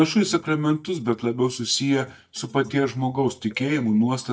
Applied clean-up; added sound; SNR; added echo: neural mask model DeepFilterNet 3.